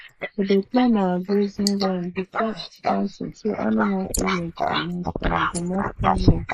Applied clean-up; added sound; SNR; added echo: neural mask model Resemble Enhance denoiser.